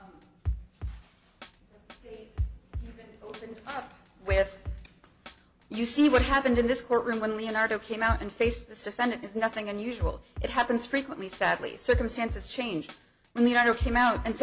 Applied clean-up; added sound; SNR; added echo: none; Drum kit; 9 dB; none.